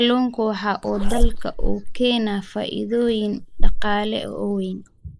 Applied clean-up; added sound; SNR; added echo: neural mask model Resemble Enhance denoiser.